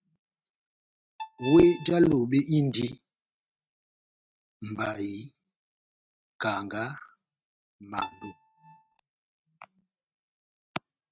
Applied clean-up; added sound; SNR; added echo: neural mask model RNNoise.